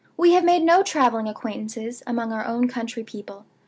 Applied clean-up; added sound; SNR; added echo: none; none; none; none.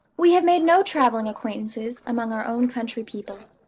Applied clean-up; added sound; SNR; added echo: neural separator model SepFormer DNS4.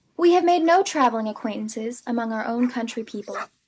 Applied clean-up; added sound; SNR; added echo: neural mask model Resemble Enhance denoiser.